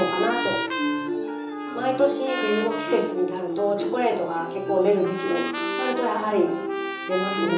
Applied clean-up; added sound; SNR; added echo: none; Trumpet; 8 dB; reverberation time 0.6 s.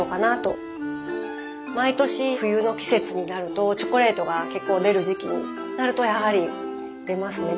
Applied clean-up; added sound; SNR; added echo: none; none; none; none.